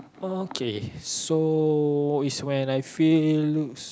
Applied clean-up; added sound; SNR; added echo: none; none; none; none.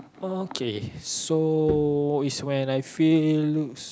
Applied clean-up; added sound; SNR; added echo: none; Bowed string instrument; 15 dB; none.